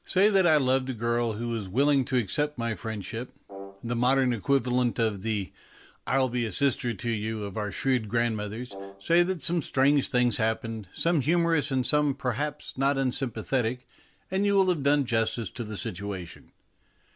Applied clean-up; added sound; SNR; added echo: none; Brass instrument; 16 dB; none.